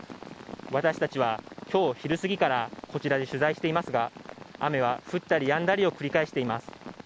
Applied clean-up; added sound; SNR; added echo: none; none; none; none.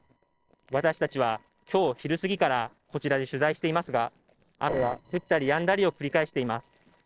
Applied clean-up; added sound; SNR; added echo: neural separator model SepFormer DNS4.